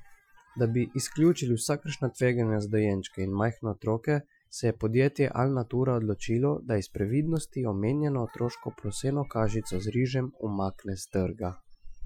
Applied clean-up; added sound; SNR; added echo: classical method Wiener filter.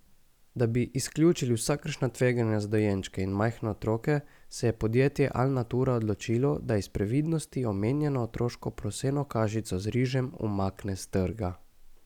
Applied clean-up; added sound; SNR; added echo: none; none; none; none.